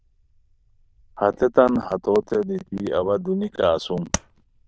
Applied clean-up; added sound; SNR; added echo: neural diffusion model UNIVERSE++.